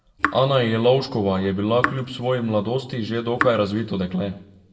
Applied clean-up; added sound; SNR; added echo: none; Raindrop / Drip; 8 dB; reverberation time 0.6 s.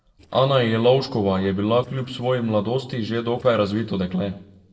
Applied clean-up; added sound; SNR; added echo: neural separator model SepFormer DNS4.